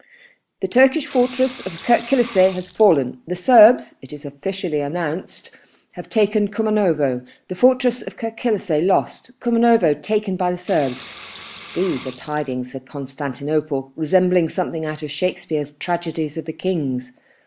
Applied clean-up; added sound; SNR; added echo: none; Sink (filling or washing) / Water; 19 dB; none.